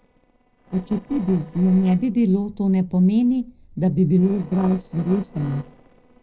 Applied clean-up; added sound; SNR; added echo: neural separator model SepFormer DNS4.